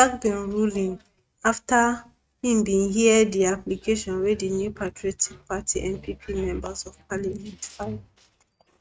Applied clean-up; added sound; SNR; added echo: neural mask model RNNoise.